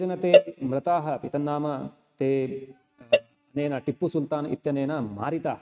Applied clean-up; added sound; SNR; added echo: neural mask model RNNoise.